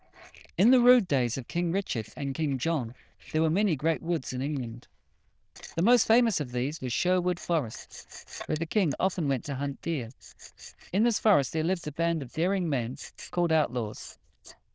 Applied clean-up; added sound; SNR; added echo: neural diffusion model UNIVERSE++.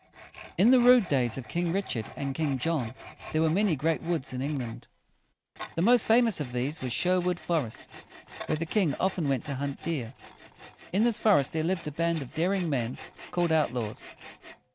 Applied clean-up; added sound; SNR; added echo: none; Tools; 15 dB; none.